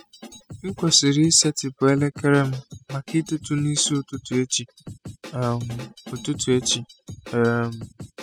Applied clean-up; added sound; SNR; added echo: classical method spectral subtraction.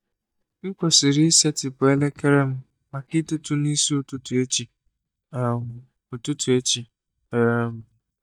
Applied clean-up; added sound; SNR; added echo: neural mask model DeepFilterNet 3.